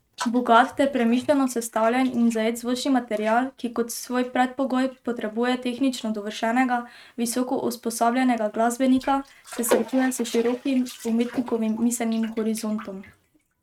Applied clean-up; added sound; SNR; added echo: neural mask model RNNoise.